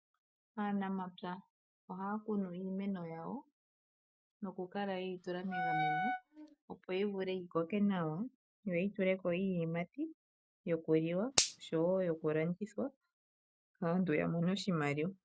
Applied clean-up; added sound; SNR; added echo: neural mask model RNNoise.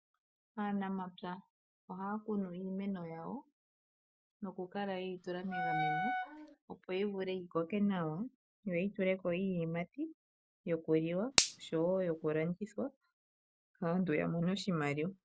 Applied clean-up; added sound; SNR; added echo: none; Finger snapping + Wind instrument, woodwind instrument; -1 dB; none.